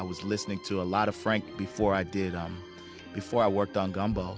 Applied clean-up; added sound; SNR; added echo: none; none; none; none.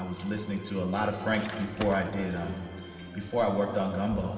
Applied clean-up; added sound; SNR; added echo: none; Bicycle; 14 dB; reverberation time 2.6 s.